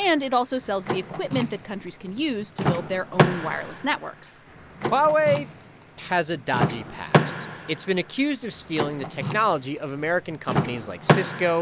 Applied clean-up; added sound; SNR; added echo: none; Door / Car; 2 dB; none.